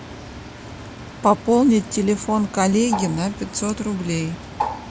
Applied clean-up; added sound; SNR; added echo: none; Bird; 11 dB; none.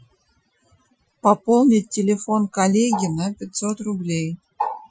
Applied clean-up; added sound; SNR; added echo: classical method Wiener filter.